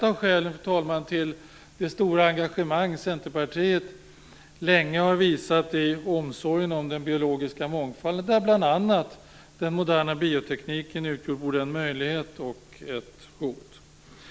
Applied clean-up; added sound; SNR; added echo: none; none; none; none.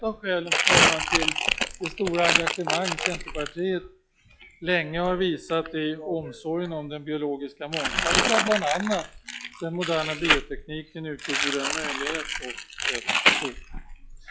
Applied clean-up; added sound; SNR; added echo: classical method log-MMSE.